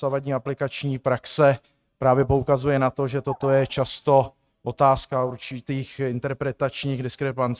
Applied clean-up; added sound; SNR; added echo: neural mask model RNNoise.